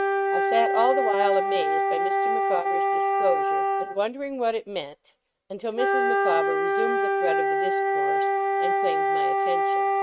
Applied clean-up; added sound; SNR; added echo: neural mask model RNNoise.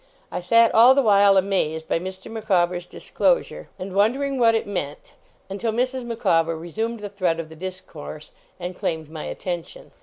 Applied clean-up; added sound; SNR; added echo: none; none; none; none.